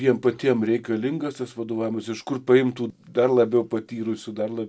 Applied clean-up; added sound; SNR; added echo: none; none; none; none.